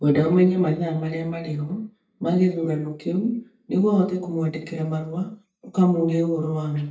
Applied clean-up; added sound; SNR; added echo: neural mask model DeepFilterNet 3.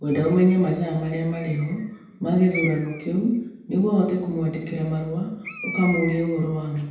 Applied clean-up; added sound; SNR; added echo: none; Bird; 15 dB; reverberation time 0.9 s.